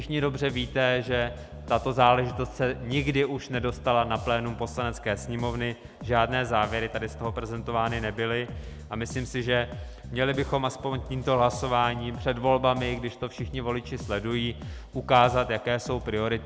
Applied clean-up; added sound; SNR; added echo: none; Bass guitar; 12 dB; none.